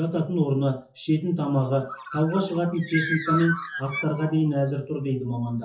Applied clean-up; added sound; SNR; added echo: classical method WPE with log-MMSE.